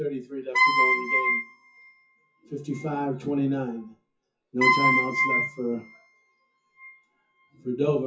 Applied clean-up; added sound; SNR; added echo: classical method WPE with log-MMSE.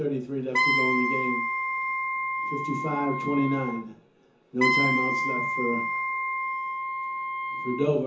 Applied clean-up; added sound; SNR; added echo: none; Wind instrument, woodwind instrument; -2 dB; reverberation time 0.6 s.